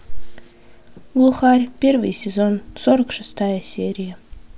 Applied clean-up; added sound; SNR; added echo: none; none; none; none.